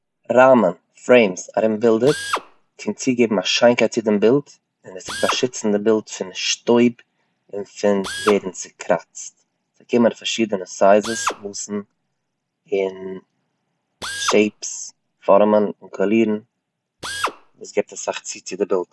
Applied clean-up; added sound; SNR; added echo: none; Drill; 15 dB; none.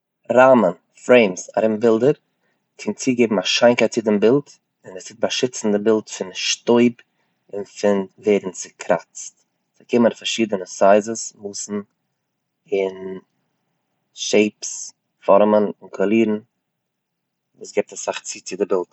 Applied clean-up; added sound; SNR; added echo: none; none; none; none.